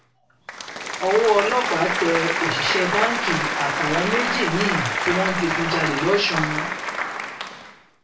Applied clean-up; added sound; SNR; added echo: none; Applause; 1 dB; reverberation time 0.2 s.